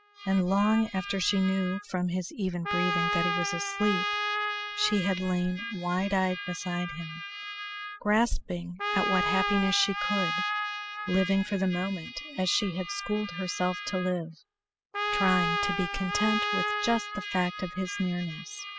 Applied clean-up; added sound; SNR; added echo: classical method spectral subtraction.